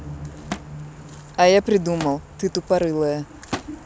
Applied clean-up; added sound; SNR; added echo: none; Thump, thud; 16 dB; none.